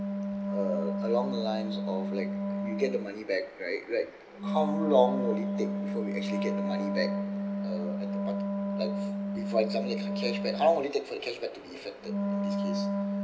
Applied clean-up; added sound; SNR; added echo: none; Wind instrument, woodwind instrument; 0 dB; none.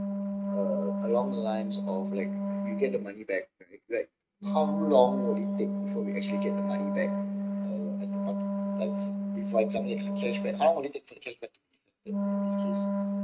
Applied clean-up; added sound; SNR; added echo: neural mask model RNNoise.